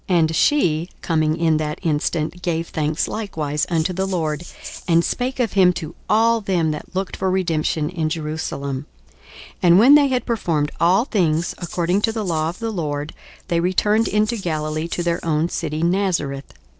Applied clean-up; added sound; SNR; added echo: neural separator model SepFormer DNS4.